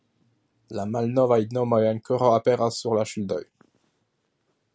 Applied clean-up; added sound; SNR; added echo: none; none; none; none.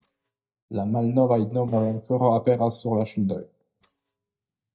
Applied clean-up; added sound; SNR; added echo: neural mask model DeepFilterNet 3.